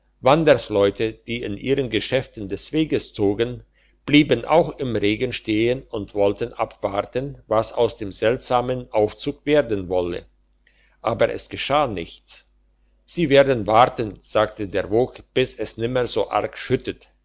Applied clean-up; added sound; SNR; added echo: none; none; none; none.